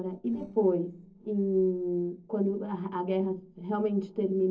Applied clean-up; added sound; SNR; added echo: neural separator model SepFormer DNS4.